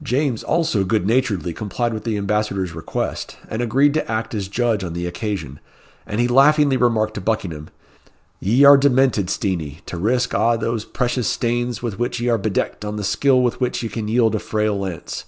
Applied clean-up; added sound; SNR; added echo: none; none; none; none.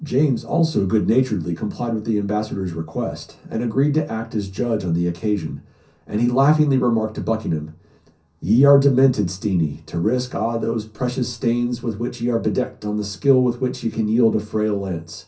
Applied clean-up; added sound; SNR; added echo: none; none; none; reverberation time 0.3 s.